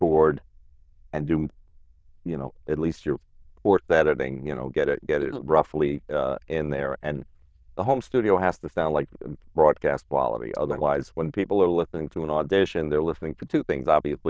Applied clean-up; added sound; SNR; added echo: neural diffusion model UNIVERSE++.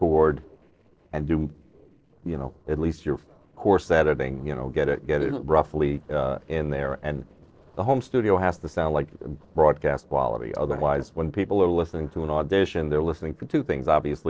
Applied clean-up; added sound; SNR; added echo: neural separator model SepFormer DNS4.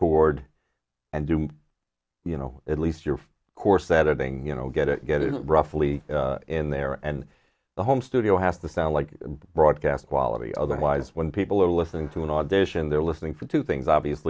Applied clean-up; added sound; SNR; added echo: none; none; none; none.